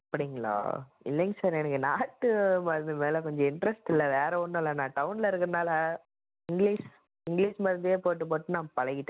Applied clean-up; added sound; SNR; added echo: none; none; none; none.